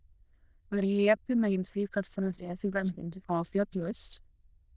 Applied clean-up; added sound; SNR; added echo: neural diffusion model UNIVERSE++.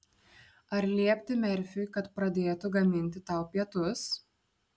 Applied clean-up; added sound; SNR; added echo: none; none; none; none.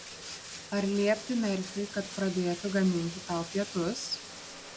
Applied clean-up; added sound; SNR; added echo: none; Bathtub (filling or washing); 12 dB; none.